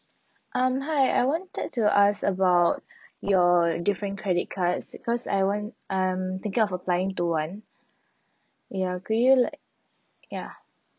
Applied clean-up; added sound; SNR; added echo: none; none; none; none.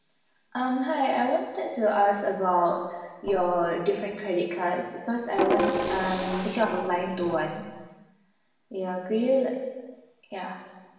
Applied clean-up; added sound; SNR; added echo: none; Percussion; -2 dB; reverberation time 1.2 s.